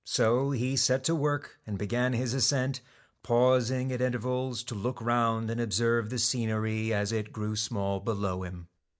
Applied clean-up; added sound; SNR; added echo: none; none; none; none.